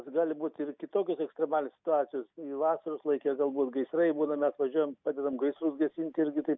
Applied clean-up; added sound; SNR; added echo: none; none; none; none.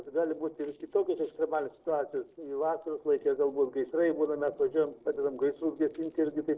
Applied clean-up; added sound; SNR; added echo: neural separator model SepFormer DNS4.